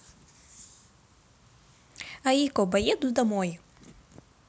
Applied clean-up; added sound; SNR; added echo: none; none; none; none.